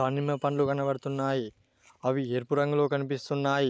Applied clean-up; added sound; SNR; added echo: none; none; none; none.